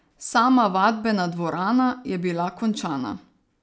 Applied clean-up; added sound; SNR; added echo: none; none; none; none.